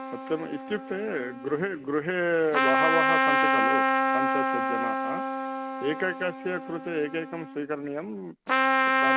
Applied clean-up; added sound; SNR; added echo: none; Trumpet; -4 dB; none.